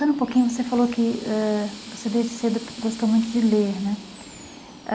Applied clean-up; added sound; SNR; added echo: none; Drill; 20 dB; none.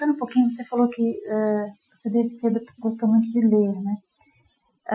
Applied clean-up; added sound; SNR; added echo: classical method Wiener filter.